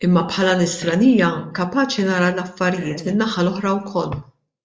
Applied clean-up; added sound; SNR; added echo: neural mask model Resemble Enhance denoiser.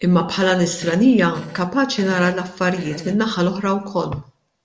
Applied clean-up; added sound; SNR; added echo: neural separator model SepFormer DNS4.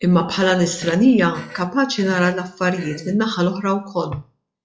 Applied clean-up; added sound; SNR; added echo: classical method log-MMSE.